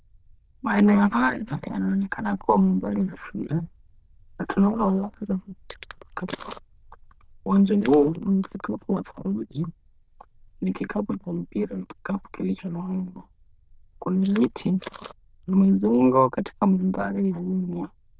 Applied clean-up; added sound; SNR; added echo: neural diffusion model UNIVERSE++.